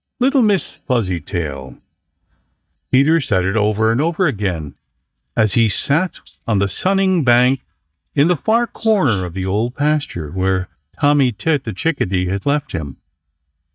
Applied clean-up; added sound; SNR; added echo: neural mask model DeepFilterNet 3.